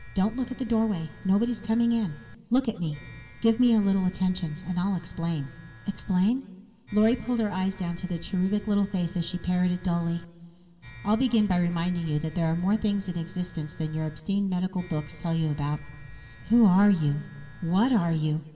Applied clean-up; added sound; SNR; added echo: none; Domestic sounds, home sounds; 19 dB; reverberation time 1.9 s.